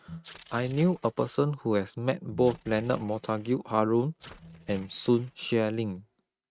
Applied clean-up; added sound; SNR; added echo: neural mask model RNNoise.